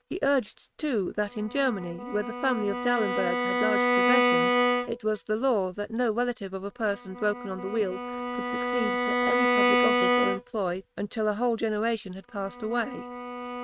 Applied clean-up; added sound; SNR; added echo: neural mask model RNNoise.